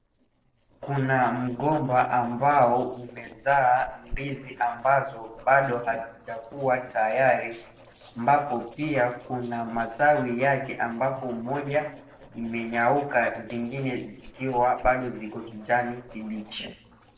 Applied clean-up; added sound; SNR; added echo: neural separator model SepFormer DNS4.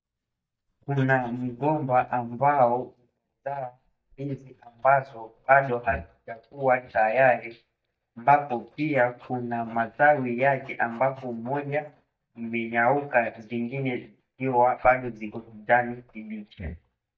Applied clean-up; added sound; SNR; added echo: neural mask model DeepFilterNet 3.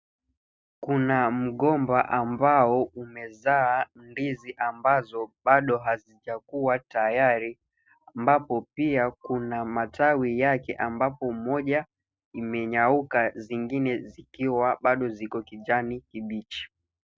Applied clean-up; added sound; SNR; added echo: none; none; none; none.